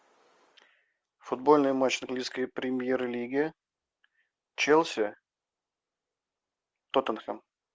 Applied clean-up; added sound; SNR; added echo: none; none; none; none.